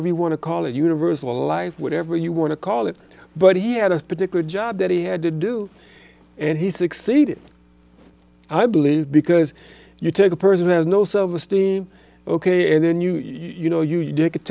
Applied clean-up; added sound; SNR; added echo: none; none; none; none.